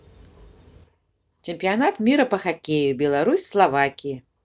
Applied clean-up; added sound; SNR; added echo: none; none; none; none.